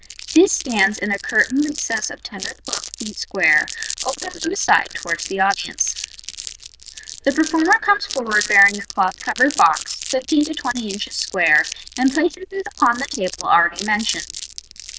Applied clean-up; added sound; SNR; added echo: neural diffusion model UNIVERSE++.